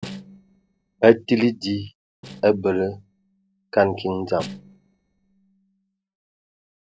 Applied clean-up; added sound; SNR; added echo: neural separator model SepFormer DNS4.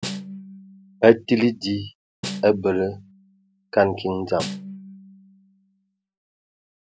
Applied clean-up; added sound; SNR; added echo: none; Snare drum; 13 dB; none.